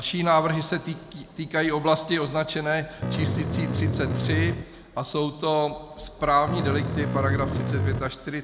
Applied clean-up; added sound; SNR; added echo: none; Bass guitar; 0 dB; none.